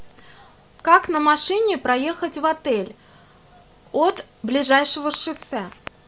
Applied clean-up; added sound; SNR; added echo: none; none; none; none.